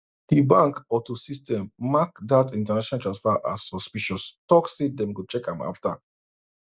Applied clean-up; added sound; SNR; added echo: none; none; none; none.